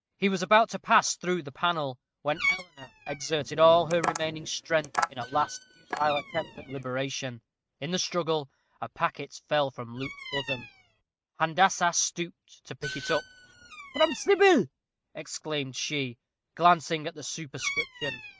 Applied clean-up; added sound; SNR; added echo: neural mask model RNNoise.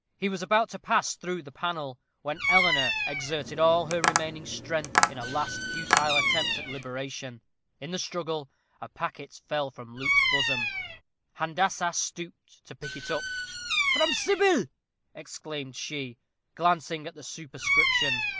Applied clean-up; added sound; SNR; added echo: none; Bird vocalization, bird call, bird song + Tap; 0 dB; none.